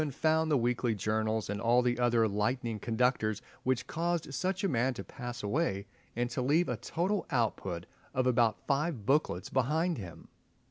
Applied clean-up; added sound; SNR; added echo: none; none; none; none.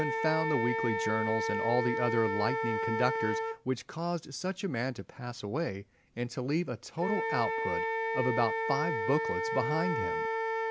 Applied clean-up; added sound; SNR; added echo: none; Wind instrument, woodwind instrument; 1 dB; none.